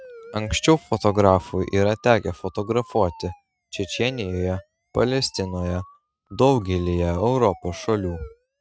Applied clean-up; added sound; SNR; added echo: neural mask model RNNoise.